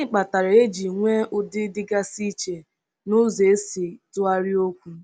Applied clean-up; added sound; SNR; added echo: none; none; none; none.